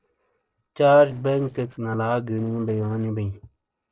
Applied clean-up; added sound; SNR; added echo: neural separator model SepFormer DNS4.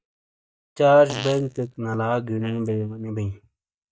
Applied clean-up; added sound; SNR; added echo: neural mask model DeepFilterNet 3.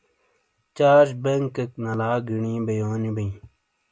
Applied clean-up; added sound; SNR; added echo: none; none; none; none.